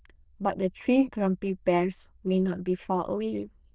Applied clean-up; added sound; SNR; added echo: neural diffusion model UNIVERSE++.